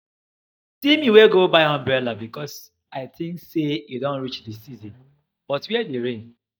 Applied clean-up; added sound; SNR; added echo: neural mask model DeepFilterNet 3.